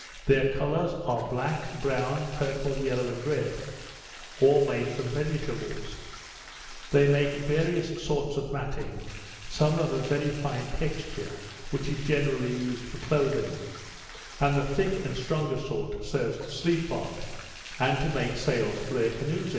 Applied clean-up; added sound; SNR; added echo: none; Bathtub (filling or washing); 17 dB; reverberation time 1.2 s.